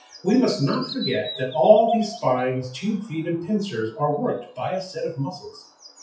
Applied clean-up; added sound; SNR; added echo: classical method WPE with log-MMSE.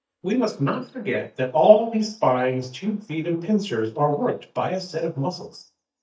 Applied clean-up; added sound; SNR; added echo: neural mask model DeepFilterNet 3.